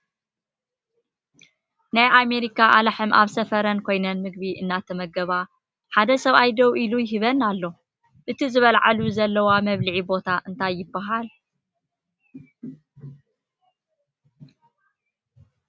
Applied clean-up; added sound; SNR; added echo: none; none; none; none.